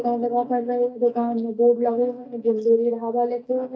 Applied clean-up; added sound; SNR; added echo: neural mask model DeepFilterNet 3.